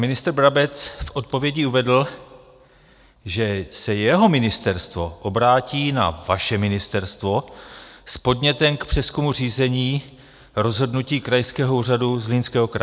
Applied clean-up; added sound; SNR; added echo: none; none; none; none.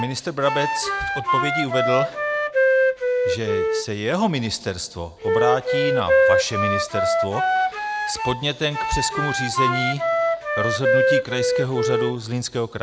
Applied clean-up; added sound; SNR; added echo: none; Wind instrument, woodwind instrument; -4 dB; none.